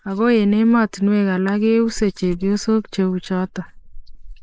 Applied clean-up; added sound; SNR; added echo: neural mask model Resemble Enhance denoiser.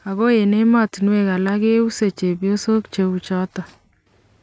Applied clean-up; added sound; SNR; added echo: none; none; none; none.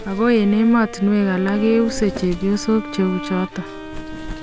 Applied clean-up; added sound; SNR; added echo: none; Wind + Bowed string instrument; 11 dB; none.